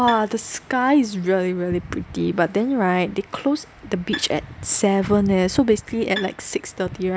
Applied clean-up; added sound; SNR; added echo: none; Bowed string instrument; 15 dB; none.